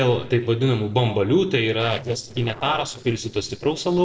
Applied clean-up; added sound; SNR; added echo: neural separator model SepFormer DNS4.